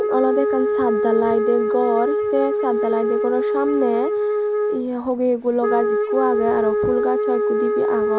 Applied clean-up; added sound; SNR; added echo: none; Wind instrument, woodwind instrument; -3 dB; none.